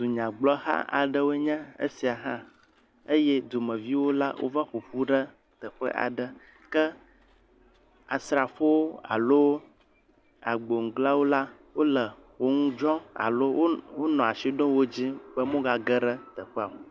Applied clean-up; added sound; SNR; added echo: none; none; none; none.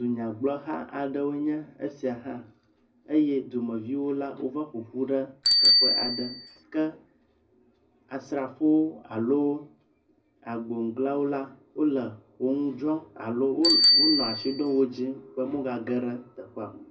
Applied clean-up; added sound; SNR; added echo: none; Bicycle bell; 2 dB; reverberation time 0.4 s.